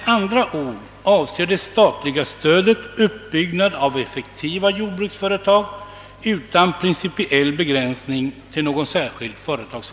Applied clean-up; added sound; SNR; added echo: none; none; none; none.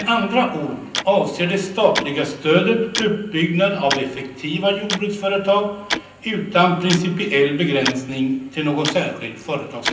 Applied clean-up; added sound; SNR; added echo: none; Tick-tock; 11 dB; reverberation time 0.6 s.